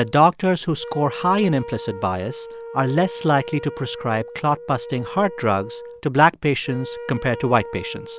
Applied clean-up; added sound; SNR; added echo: none; Wind instrument, woodwind instrument; 14 dB; none.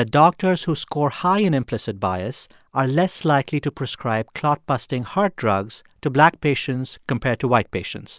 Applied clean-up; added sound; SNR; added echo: none; none; none; none.